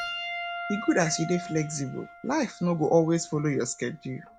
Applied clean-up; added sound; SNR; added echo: none; Piano; 11 dB; none.